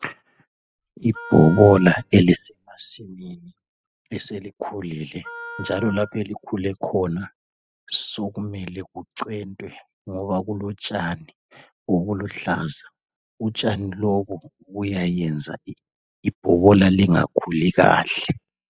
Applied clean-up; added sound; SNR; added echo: classical method spectral subtraction.